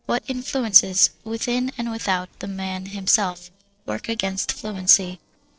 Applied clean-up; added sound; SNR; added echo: neural separator model SepFormer DNS4.